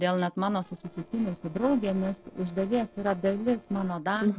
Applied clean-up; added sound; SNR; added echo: neural separator model SepFormer DNS4.